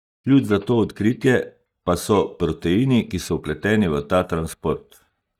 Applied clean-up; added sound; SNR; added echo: neural mask model DeepFilterNet 3.